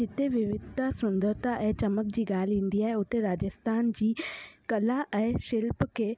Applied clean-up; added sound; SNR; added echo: none; none; none; none.